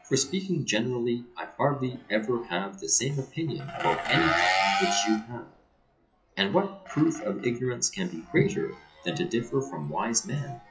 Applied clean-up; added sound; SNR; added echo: classical method WPE with log-MMSE.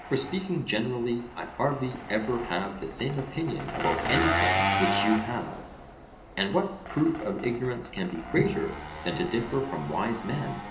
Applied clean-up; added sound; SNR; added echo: none; Engine; 4 dB; reverberation time 0.8 s.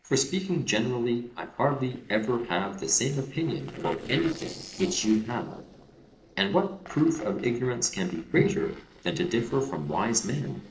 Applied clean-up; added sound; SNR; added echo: neural separator model SepFormer DNS4.